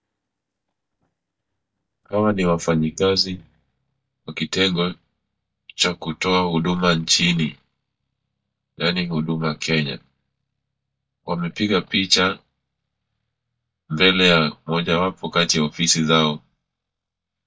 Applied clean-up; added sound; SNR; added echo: neural mask model DeepFilterNet 3.